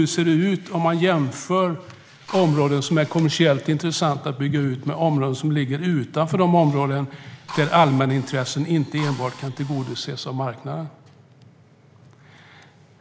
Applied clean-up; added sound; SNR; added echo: none; Drill; 16 dB; none.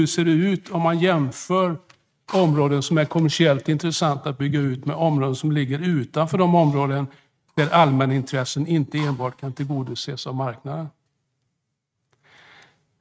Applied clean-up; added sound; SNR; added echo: neural mask model RNNoise.